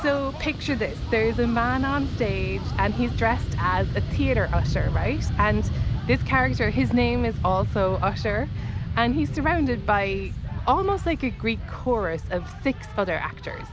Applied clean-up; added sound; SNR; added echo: none; Fixed-wing aircraft, airplane; 2 dB; none.